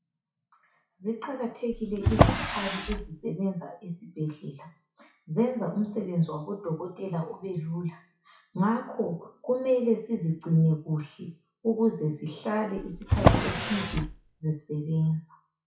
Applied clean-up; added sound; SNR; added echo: classical method WPE with log-MMSE.